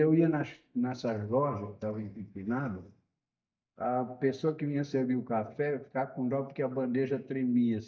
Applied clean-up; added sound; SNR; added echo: neural mask model DeepFilterNet 3.